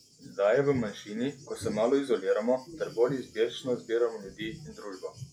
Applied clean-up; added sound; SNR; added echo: classical method log-MMSE.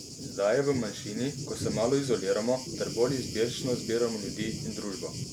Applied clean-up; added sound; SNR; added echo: none; Thunder; 8 dB; none.